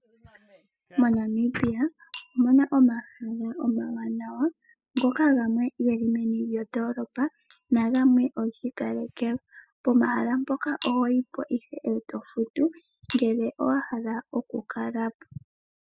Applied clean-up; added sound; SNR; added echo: classical method spectral subtraction.